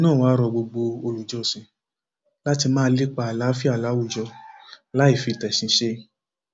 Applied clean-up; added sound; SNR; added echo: none; none; none; none.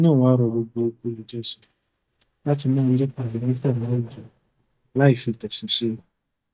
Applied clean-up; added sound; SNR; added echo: neural mask model DeepFilterNet 3.